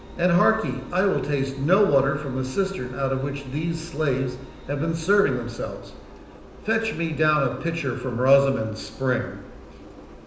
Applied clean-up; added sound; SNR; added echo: none; Engine; 17 dB; reverberation time 0.9 s.